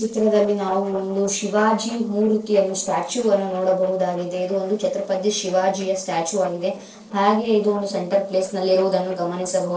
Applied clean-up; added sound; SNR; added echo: neural separator model SepFormer DNS4.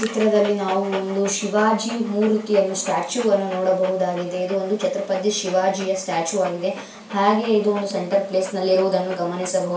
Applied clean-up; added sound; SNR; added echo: none; Dog; 17 dB; reverberation time 0.4 s.